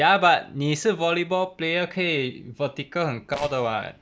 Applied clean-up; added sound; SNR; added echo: neural separator model SepFormer DNS4.